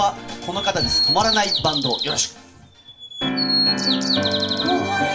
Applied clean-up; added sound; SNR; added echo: none; Bird vocalization, bird call, bird song; 1 dB; reverberation time 0.4 s.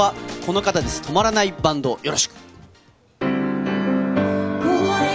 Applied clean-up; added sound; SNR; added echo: none; none; none; none.